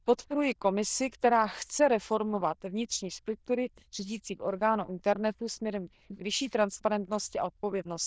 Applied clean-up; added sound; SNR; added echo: neural diffusion model UNIVERSE++.